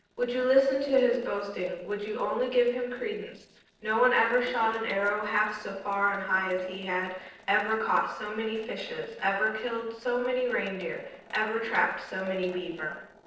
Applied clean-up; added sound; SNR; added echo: neural separator model SepFormer DNS4.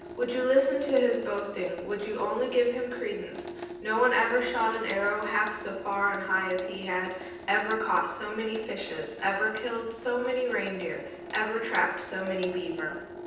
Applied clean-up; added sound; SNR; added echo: none; Sink (filling or washing) / Water tap, faucet; 13 dB; reverberation time 0.9 s.